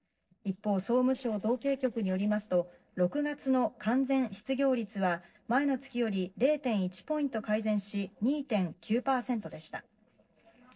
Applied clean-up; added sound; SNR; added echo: neural separator model SepFormer DNS4.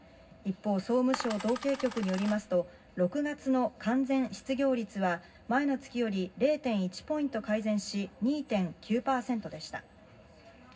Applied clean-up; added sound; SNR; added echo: none; Coin (dropping); 10 dB; reverberation time 0.4 s.